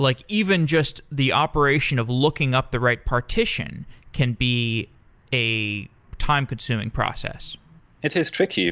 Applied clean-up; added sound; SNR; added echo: none; none; none; none.